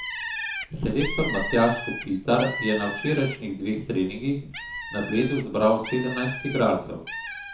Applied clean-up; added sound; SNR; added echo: none; Bird; 9 dB; reverberation time 0.6 s.